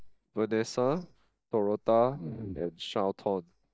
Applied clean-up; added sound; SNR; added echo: neural mask model DeepFilterNet 3.